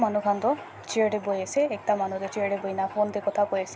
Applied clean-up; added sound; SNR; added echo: none; none; none; none.